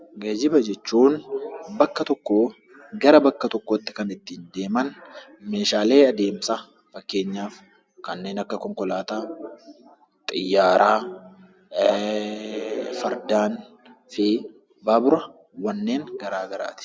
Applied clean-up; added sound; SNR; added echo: none; none; none; none.